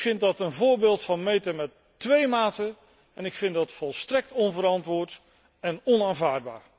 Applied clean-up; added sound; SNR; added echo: none; none; none; none.